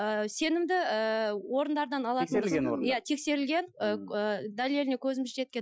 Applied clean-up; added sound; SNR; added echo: classical method Wiener filter.